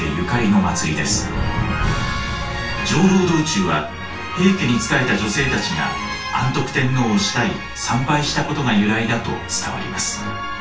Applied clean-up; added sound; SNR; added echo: none; none; none; reverberation time 0.3 s.